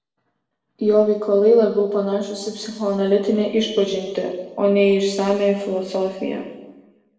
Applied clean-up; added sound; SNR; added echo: none; none; none; reverberation time 1.1 s.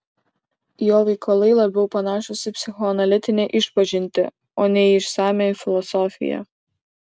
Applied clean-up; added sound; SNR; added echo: none; none; none; none.